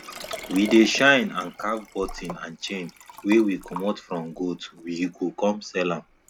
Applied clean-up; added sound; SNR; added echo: none; Liquid; 17 dB; none.